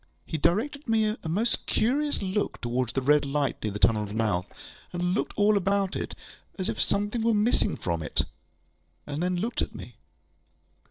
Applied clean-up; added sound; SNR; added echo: neural separator model SepFormer DNS4.